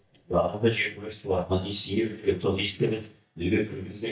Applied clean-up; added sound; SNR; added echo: neural mask model DeepFilterNet 3.